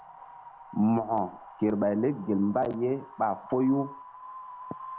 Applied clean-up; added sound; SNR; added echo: none; Wind; 17 dB; none.